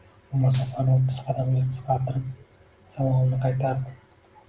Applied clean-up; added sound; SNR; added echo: none; Gunshot, gunfire; 18 dB; none.